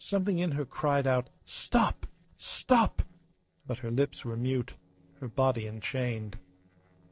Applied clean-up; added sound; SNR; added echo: neural separator model SepFormer DNS4.